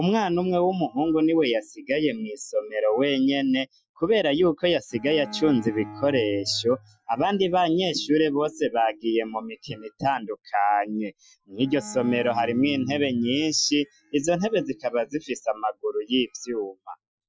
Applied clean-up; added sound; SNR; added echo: classical method Wiener filter.